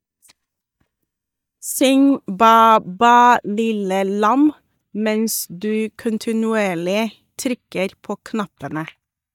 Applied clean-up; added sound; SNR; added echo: neural mask model DeepFilterNet 3.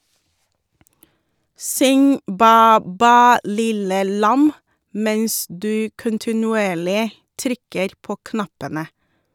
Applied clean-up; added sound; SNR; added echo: none; none; none; none.